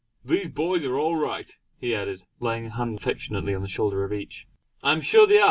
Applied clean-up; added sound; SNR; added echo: none; none; none; none.